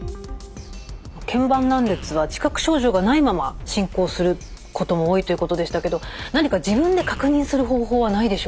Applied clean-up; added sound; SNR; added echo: none; Drum kit; 13 dB; none.